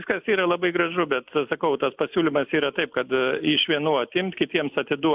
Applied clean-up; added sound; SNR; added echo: none; none; none; none.